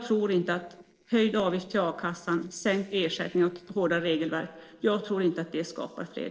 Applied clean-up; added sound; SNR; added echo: neural separator model SepFormer DNS4.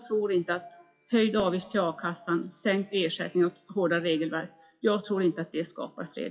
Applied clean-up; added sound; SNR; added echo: classical method WPE with log-MMSE.